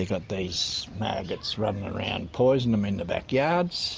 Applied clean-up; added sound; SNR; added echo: none; none; none; none.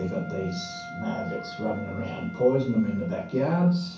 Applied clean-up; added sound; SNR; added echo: none; Wind instrument, woodwind instrument; 16 dB; reverberation time 0.6 s.